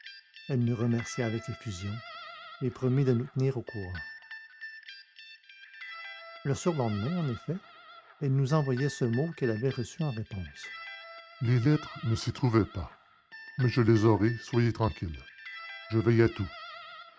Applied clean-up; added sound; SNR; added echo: none; Guitar; 17 dB; none.